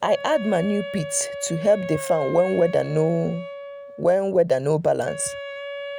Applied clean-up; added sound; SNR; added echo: none; Wind instrument, woodwind instrument; 11 dB; none.